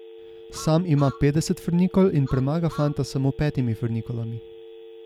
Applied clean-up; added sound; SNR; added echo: none; Telephone + Truck; 18 dB; none.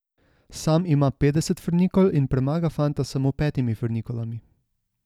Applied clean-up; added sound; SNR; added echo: none; none; none; none.